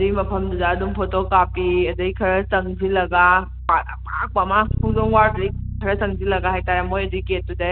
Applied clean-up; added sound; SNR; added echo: none; Bass guitar; 7 dB; none.